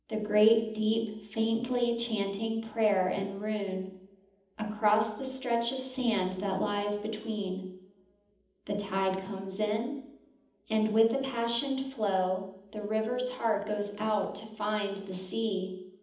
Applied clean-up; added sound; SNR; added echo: none; none; none; reverberation time 0.8 s.